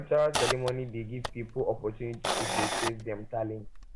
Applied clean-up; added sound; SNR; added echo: none; Camera; 3 dB; none.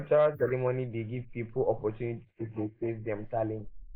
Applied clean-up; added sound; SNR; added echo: neural mask model Resemble Enhance denoiser.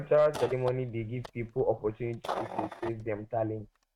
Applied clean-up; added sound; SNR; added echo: neural mask model RNNoise.